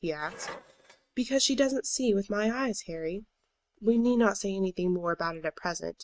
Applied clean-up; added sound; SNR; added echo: neural mask model RNNoise.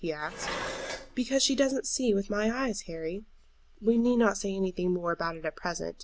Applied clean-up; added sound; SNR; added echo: none; Dishes, pots, and pans; 10 dB; none.